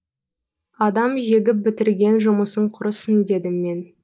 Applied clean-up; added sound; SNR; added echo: neural mask model Resemble Enhance denoiser.